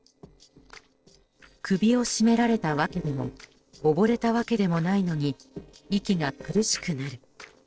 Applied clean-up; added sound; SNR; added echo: neural separator model SepFormer DNS4.